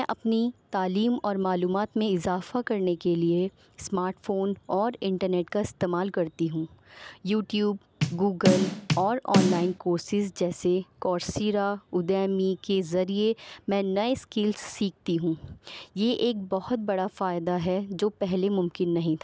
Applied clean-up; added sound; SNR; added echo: none; Bass drum / Snare drum; -1 dB; none.